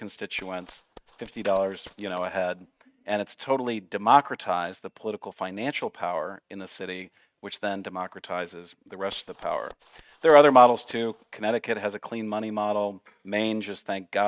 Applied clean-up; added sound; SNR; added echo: neural mask model RNNoise.